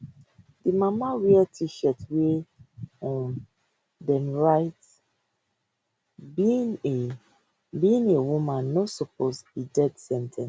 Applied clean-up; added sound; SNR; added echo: none; none; none; none.